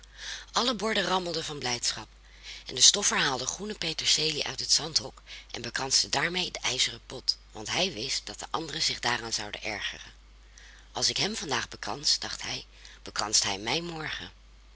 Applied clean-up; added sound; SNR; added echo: none; none; none; none.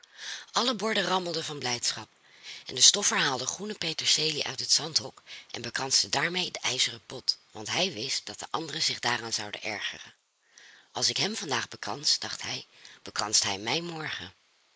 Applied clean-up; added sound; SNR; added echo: neural mask model Resemble Enhance denoiser.